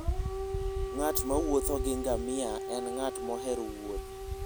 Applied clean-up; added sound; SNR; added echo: none; Siren / Dog + Wind; 0 dB; none.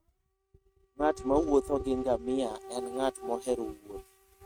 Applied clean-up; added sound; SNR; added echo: neural mask model RNNoise.